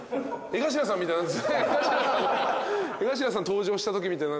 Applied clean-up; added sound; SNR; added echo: none; none; none; none.